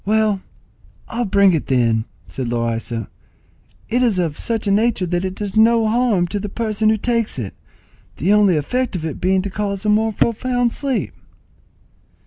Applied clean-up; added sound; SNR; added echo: none; none; none; none.